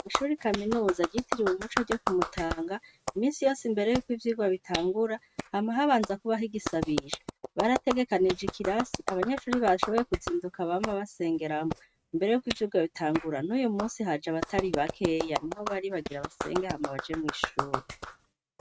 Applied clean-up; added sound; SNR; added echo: neural mask model RNNoise.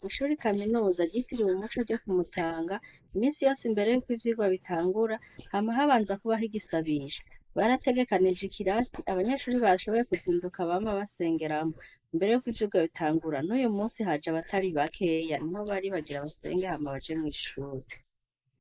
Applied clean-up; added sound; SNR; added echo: neural mask model Resemble Enhance denoiser.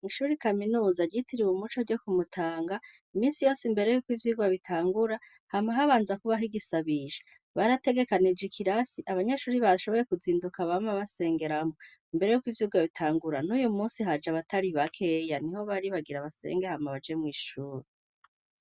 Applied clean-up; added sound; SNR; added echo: none; none; none; none.